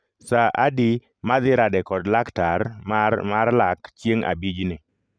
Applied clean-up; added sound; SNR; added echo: none; none; none; none.